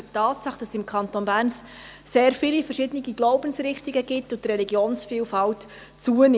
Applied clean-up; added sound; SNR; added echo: none; none; none; none.